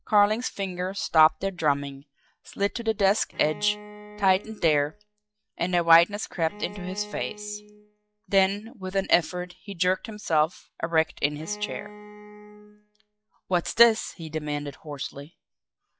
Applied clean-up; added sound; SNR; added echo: classical method log-MMSE.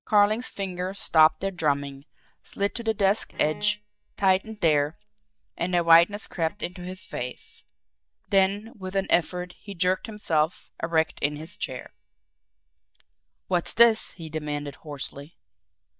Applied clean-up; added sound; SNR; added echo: neural mask model DeepFilterNet 3.